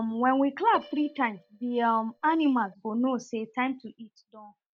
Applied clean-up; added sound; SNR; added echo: neural mask model DeepFilterNet 3.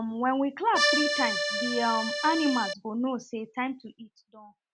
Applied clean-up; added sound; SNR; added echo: none; Accordion; -1 dB; none.